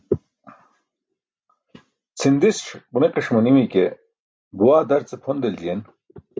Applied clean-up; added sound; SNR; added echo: none; none; none; none.